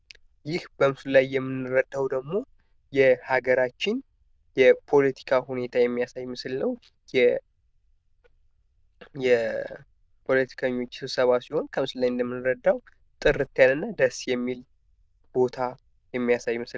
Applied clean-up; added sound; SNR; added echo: neural diffusion model UNIVERSE++.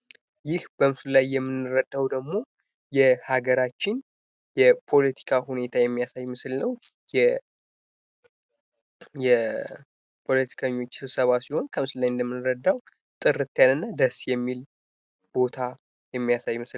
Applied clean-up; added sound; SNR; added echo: none; none; none; none.